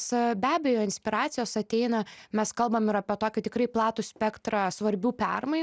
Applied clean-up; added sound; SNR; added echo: none; none; none; none.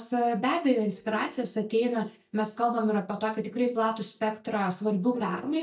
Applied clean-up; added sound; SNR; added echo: neural mask model DeepFilterNet 3.